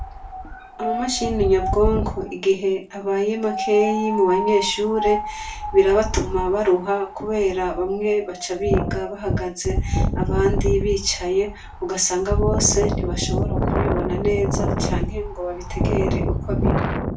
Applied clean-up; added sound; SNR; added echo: none; Wind; 2 dB; reverberation time 0.3 s.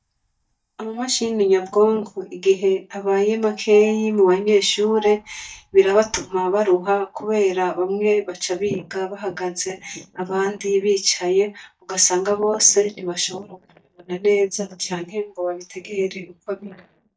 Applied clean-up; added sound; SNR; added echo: neural mask model DeepFilterNet 3.